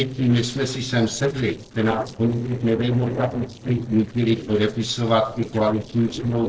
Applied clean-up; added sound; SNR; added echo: neural separator model SepFormer DNS4.